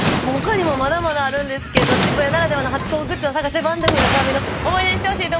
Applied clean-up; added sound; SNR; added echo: none; Boom; 2 dB; none.